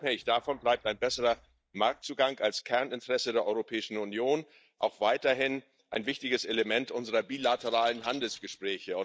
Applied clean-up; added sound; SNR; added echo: neural mask model DeepFilterNet 3.